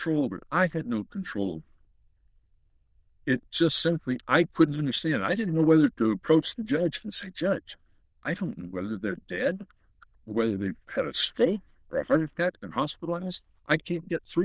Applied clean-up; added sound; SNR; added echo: neural diffusion model UNIVERSE++.